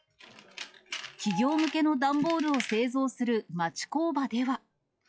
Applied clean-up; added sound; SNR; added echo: classical method log-MMSE.